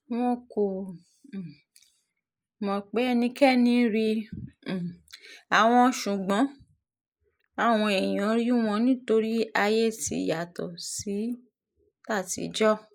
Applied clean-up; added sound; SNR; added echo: neural mask model Resemble Enhance denoiser.